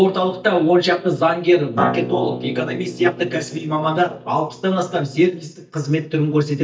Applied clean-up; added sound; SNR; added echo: neural mask model DeepFilterNet 3.